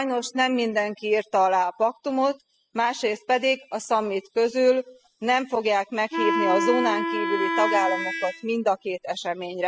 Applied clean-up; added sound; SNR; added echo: classical method spectral subtraction.